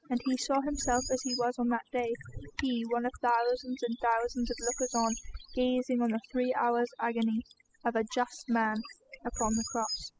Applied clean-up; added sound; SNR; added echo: classical method spectral subtraction.